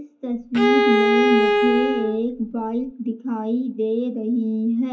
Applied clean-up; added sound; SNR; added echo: none; Bowed string instrument; -2 dB; reverberation time 0.3 s.